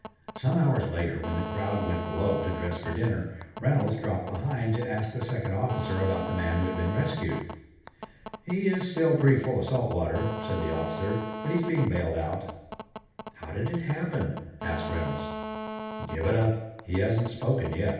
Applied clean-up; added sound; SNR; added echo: none; Telephone; 10 dB; reverberation time 0.8 s.